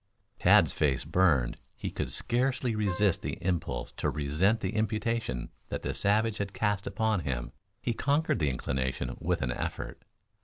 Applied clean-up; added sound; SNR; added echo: none; Wind instrument, woodwind instrument; 14 dB; none.